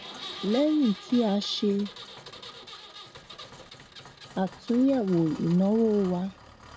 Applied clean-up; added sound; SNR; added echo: none; Engine; 17 dB; none.